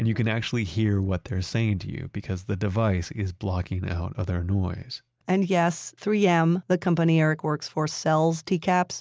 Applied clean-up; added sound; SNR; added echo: none; none; none; none.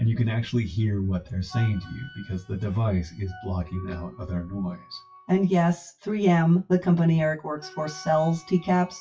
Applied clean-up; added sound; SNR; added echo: classical method WPE with log-MMSE.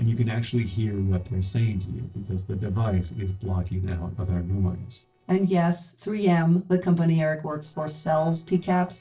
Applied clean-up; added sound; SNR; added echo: neural separator model SepFormer DNS4.